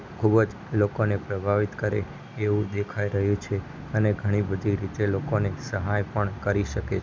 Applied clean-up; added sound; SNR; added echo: none; none; none; none.